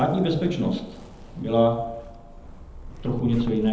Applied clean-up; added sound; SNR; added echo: none; Zipper (clothing); 15 dB; reverberation time 0.8 s.